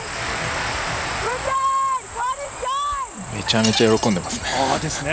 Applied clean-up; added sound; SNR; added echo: none; Cricket + Wind chime; 12 dB; none.